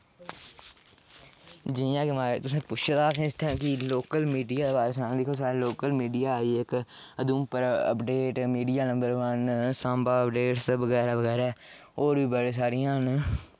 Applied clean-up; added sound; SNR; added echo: none; none; none; none.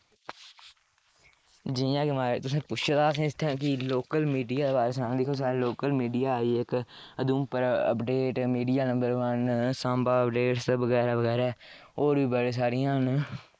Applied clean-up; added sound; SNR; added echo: neural mask model Resemble Enhance denoiser.